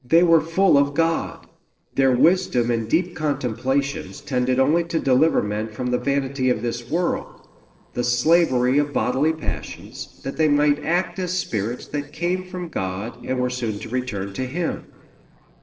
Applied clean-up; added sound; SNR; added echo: neural separator model SepFormer DNS4.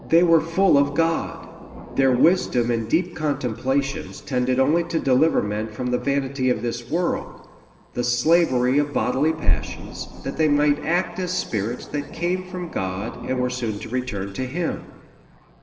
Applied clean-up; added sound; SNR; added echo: none; Thunder; 19 dB; reverberation time 1.8 s.